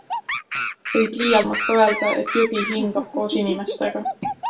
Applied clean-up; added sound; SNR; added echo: none; Animal; 5 dB; reverberation time 0.2 s.